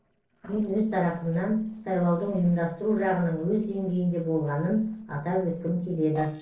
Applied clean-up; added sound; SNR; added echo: neural separator model SepFormer DNS4.